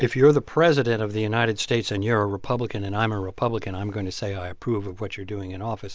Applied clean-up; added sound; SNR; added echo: none; none; none; none.